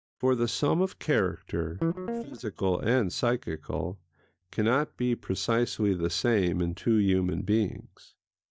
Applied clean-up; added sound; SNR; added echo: neural mask model DeepFilterNet 3.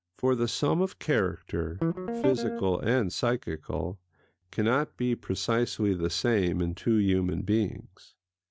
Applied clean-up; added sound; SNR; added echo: neural mask model RNNoise.